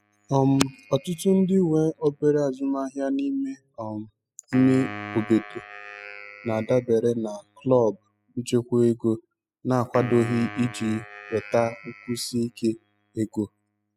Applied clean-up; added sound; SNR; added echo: classical method spectral subtraction.